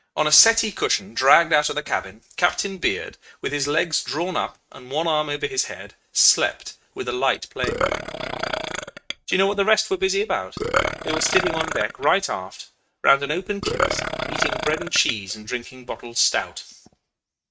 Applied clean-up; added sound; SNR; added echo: neural mask model RNNoise.